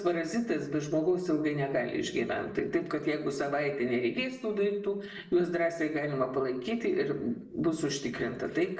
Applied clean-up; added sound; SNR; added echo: none; none; none; reverberation time 0.5 s.